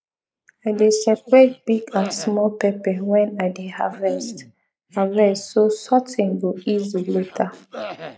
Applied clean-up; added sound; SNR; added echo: neural mask model Resemble Enhance denoiser.